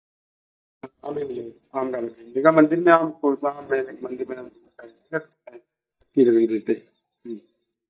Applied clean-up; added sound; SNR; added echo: neural mask model DeepFilterNet 3.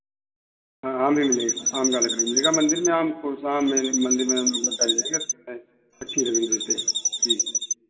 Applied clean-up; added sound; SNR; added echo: none; Chirp, tweet; 0 dB; reverberation time 1.1 s.